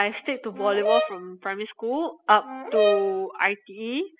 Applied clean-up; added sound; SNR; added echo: classical method spectral subtraction.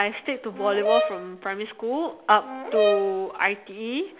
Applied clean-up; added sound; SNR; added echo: none; Brass instrument; 3 dB; none.